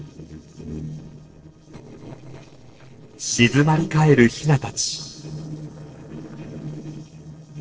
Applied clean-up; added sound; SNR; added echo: neural separator model SepFormer DNS4.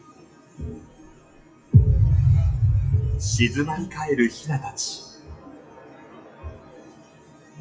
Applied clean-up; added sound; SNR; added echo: classical method WPE with log-MMSE.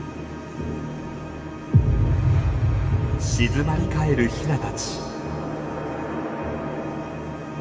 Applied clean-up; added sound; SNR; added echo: none; Bowed string instrument; 12 dB; reverberation time 3.0 s.